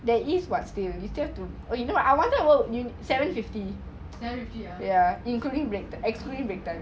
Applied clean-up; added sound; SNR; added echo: none; none; none; none.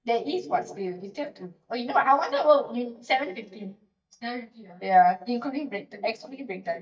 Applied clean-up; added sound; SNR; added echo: neural mask model DeepFilterNet 3.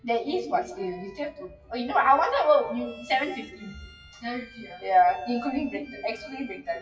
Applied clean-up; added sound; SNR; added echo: classical method WPE with log-MMSE.